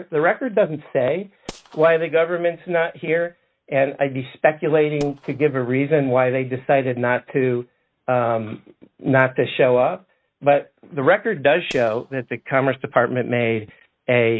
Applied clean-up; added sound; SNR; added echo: neural mask model RNNoise.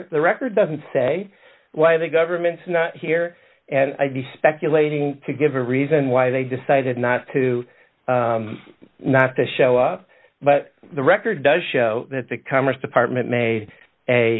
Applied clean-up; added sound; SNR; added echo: none; none; none; none.